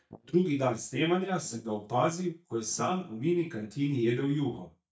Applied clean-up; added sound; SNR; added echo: neural mask model DeepFilterNet 3.